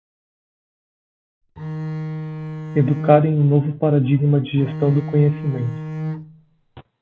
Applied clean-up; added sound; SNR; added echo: none; Bowed string instrument; 8 dB; none.